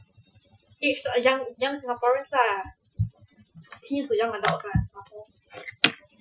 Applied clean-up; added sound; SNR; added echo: classical method Wiener filter.